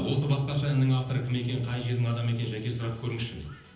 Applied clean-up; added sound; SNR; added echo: none; none; none; reverberation time 0.9 s.